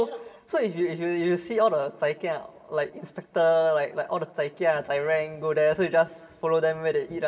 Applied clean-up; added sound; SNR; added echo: none; none; none; reverberation time 1.9 s.